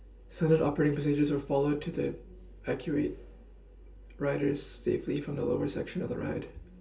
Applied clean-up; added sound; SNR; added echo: none; none; none; reverberation time 0.2 s.